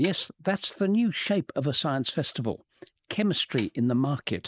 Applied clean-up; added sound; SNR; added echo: neural mask model Resemble Enhance denoiser.